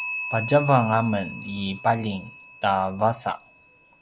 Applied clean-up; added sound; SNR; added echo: none; Bell; 8 dB; none.